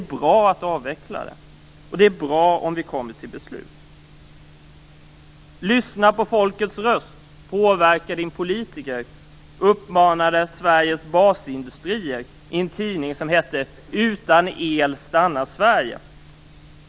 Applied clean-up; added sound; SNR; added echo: none; none; none; none.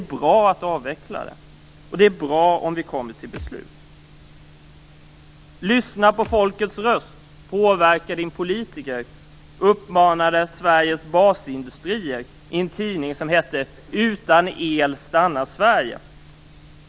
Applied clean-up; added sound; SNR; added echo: none; Thump, thud; 20 dB; none.